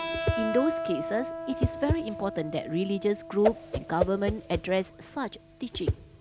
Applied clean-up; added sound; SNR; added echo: none; Keyboard (musical) + Whoosh, swoosh, swish; 2 dB; none.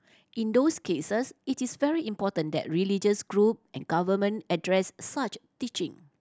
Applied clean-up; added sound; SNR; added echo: none; none; none; none.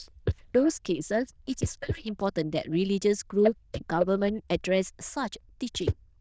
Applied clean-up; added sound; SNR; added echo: neural diffusion model UNIVERSE++.